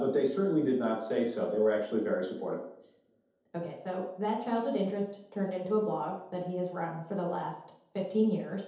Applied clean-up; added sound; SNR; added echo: none; none; none; reverberation time 0.8 s.